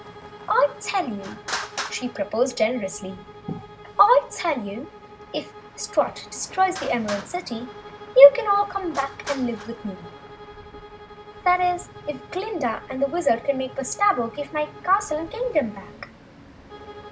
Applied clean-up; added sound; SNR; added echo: none; Traffic noise, roadway noise + Bowed string instrument; 15 dB; none.